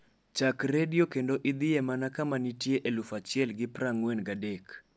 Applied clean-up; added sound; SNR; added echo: none; none; none; none.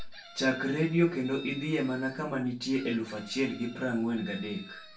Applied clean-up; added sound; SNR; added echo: none; Chicken, rooster; 19 dB; reverberation time 0.3 s.